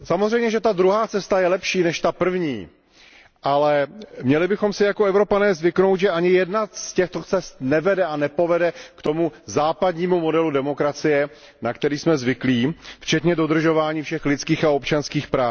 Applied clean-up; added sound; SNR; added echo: none; none; none; none.